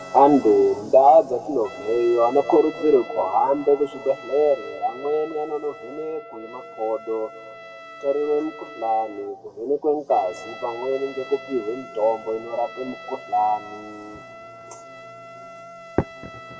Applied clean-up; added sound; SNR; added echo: none; Trumpet; 18 dB; reverberation time 1.9 s.